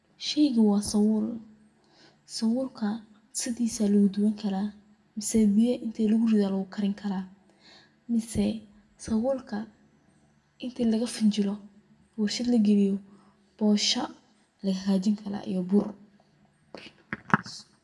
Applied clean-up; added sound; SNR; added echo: none; none; none; reverberation time 0.5 s.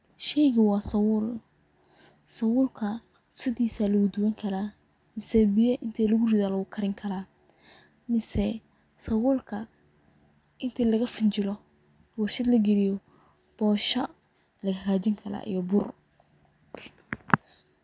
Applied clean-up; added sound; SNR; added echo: none; none; none; none.